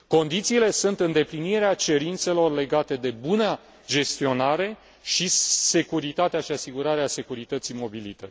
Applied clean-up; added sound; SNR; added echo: none; none; none; none.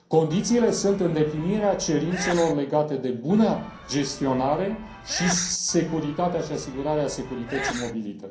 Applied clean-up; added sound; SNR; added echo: none; Sneeze / Church bell; 12 dB; reverberation time 0.6 s.